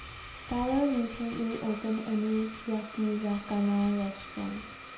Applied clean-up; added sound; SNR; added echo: none; Domestic sounds, home sounds; 13 dB; reverberation time 0.7 s.